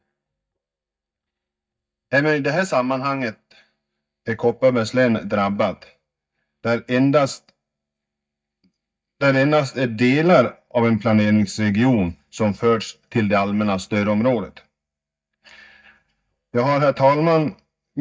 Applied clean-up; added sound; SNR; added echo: neural mask model DeepFilterNet 3.